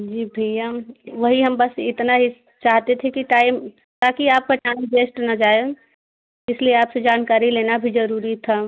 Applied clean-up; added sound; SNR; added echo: none; none; none; none.